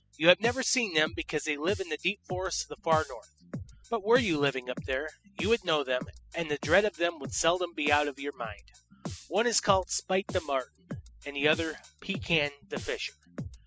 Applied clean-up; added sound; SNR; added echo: classical method spectral subtraction.